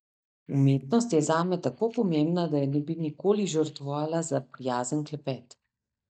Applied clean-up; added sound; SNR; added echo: neural mask model DeepFilterNet 3.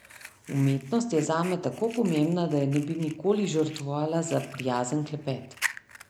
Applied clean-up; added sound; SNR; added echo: none; Fire; 15 dB; none.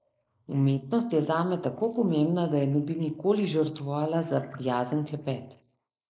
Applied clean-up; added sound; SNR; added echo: neural mask model Resemble Enhance denoiser.